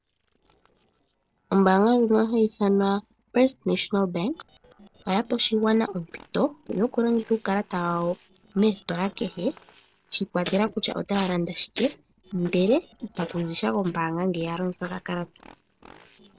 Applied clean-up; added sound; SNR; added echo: neural separator model SepFormer DNS4.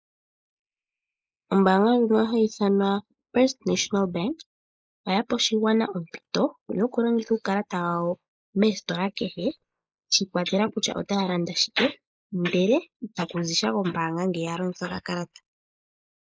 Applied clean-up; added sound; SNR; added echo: neural mask model Resemble Enhance denoiser.